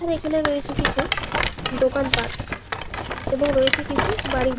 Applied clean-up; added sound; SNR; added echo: none; Rattle; 1 dB; none.